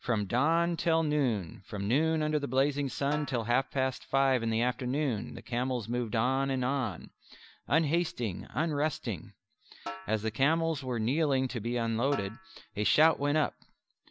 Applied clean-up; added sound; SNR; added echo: none; Snare drum; 17 dB; none.